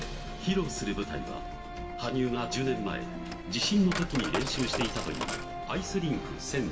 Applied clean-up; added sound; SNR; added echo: none; Coin (dropping); 10 dB; reverberation time 0.8 s.